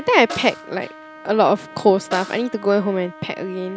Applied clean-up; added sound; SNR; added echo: none; Trumpet + Snare drum; 16 dB; none.